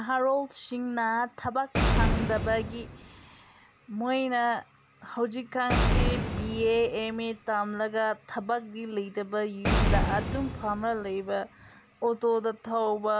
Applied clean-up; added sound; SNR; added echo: none; Boom; 2 dB; none.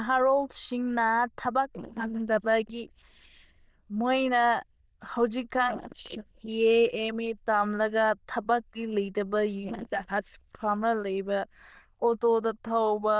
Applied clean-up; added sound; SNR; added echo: neural diffusion model UNIVERSE++.